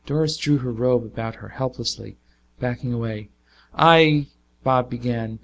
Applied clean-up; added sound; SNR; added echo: none; none; none; none.